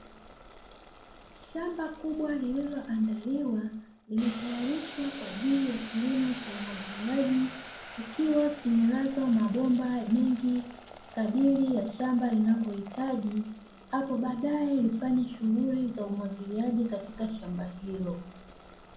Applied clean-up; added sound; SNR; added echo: none; Boiling; 15 dB; reverberation time 0.5 s.